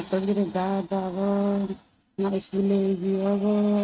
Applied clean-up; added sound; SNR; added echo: neural mask model RNNoise.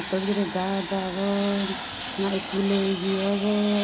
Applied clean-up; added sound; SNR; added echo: none; Fixed-wing aircraft, airplane; 6 dB; none.